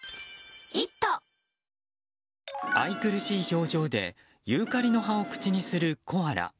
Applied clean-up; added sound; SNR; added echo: none; Insect; 9 dB; none.